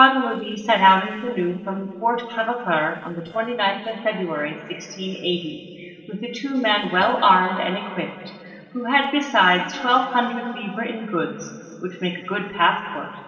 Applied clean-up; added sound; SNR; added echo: neural separator model SepFormer DNS4.